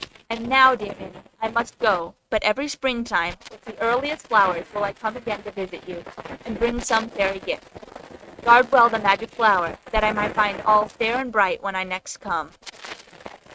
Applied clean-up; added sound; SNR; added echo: neural mask model RNNoise.